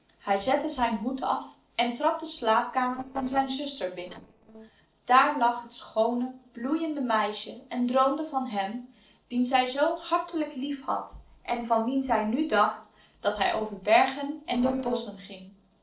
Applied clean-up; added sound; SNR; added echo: neural separator model SepFormer DNS4.